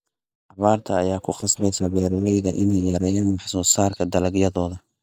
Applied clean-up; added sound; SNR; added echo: neural mask model DeepFilterNet 3.